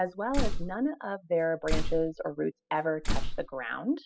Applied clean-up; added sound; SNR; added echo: classical method spectral subtraction.